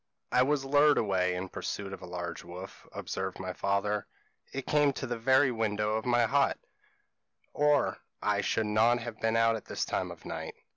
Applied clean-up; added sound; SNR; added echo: none; none; none; none.